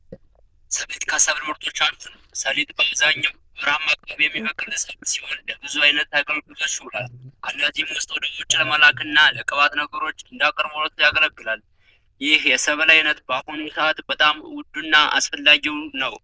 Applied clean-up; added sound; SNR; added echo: neural diffusion model UNIVERSE++.